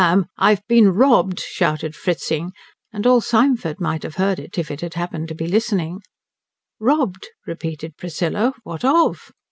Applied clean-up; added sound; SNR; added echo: none; none; none; none.